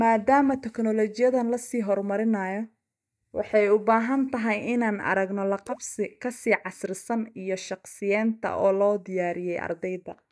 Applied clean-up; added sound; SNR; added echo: neural mask model DeepFilterNet 3.